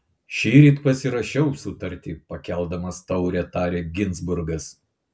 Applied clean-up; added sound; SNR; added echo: none; none; none; none.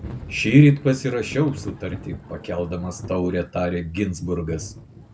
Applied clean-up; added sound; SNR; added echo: none; Thunder / Rain; 16 dB; none.